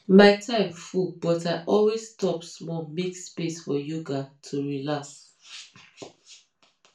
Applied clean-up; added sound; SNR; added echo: none; none; none; reverberation time 0.3 s.